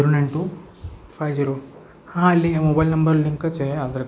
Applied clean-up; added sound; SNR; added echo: none; none; none; none.